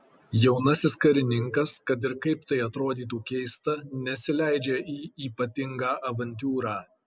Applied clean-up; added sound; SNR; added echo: none; none; none; none.